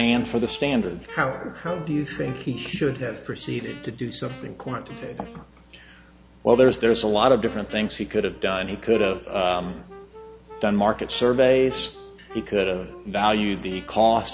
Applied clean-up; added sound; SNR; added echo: none; Wind instrument, woodwind instrument; 19 dB; none.